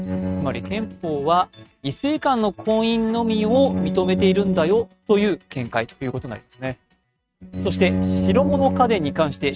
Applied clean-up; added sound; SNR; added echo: neural mask model RNNoise.